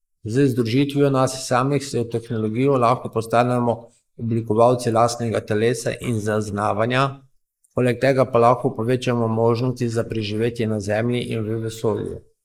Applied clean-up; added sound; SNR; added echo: neural mask model Resemble Enhance denoiser.